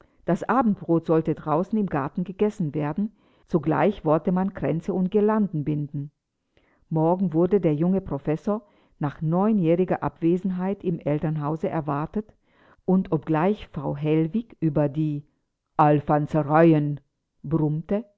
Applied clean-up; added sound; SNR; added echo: none; none; none; none.